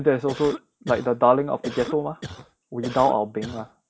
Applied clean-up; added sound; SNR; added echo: none; Cough; 13 dB; none.